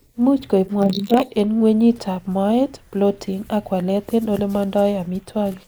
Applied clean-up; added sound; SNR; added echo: neural mask model Resemble Enhance denoiser.